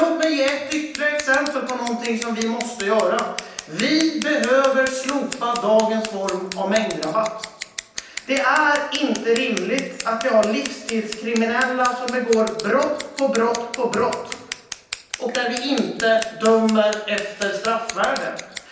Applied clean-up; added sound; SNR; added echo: none; Scissors; 14 dB; reverberation time 0.9 s.